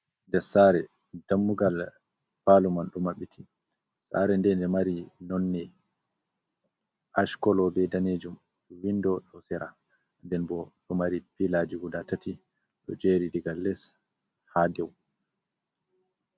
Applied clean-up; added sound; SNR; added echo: none; none; none; none.